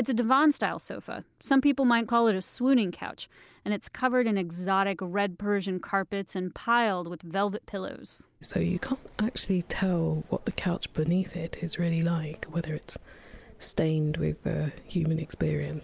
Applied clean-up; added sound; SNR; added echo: none; none; none; none.